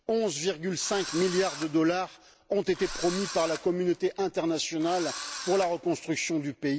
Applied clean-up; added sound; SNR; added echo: none; Engine / Drill; 11 dB; none.